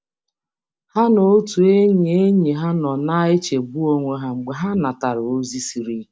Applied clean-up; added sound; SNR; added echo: none; none; none; none.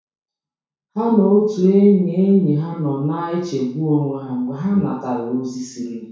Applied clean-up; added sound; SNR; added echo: none; none; none; reverberation time 0.6 s.